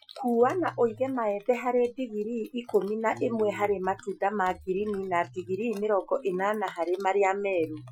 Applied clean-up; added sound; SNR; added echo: classical method Wiener filter.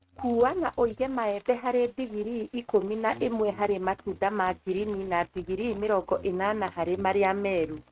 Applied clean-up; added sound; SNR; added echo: neural mask model RNNoise.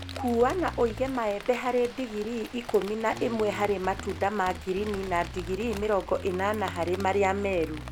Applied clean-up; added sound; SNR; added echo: none; Rain + Bass guitar; 11 dB; none.